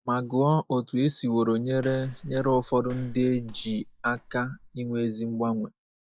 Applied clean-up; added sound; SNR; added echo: neural mask model DeepFilterNet 3.